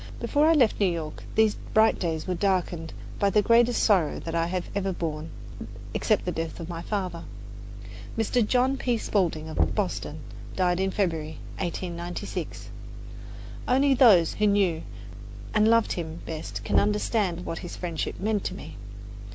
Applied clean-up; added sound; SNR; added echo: none; Knock; 6 dB; none.